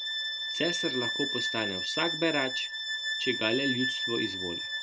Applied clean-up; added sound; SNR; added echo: none; Bowed string instrument; 0 dB; none.